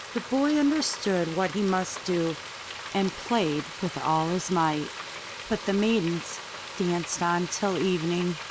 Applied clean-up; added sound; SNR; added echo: none; Frying (food); 11 dB; none.